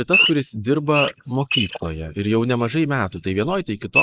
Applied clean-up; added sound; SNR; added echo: neural mask model Resemble Enhance denoiser.